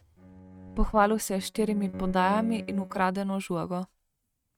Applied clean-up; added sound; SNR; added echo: neural mask model RNNoise.